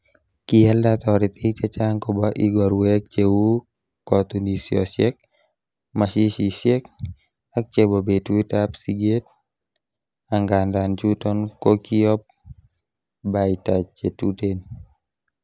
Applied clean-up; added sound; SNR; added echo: none; none; none; none.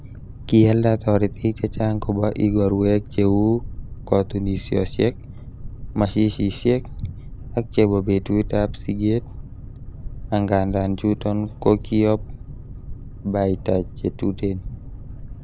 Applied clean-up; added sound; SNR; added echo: none; Boat, Water vehicle; 12 dB; none.